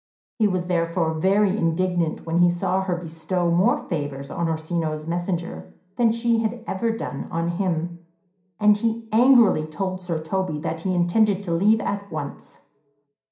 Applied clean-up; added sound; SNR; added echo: none; none; none; reverberation time 0.5 s.